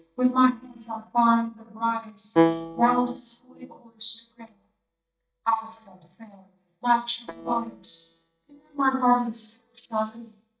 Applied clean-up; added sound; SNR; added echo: neural mask model DeepFilterNet 3.